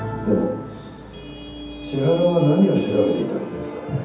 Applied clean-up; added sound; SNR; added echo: none; Traffic noise, roadway noise / Vehicle horn, car horn, honking; 20 dB; reverberation time 0.8 s.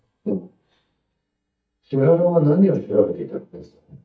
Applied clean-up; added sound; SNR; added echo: neural mask model DeepFilterNet 3.